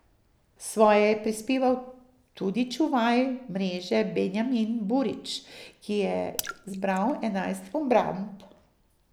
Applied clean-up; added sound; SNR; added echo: none; Raindrop / Splash, splatter; 14 dB; none.